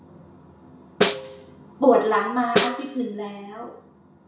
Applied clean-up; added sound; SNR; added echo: none; Snare drum; 2 dB; reverberation time 0.6 s.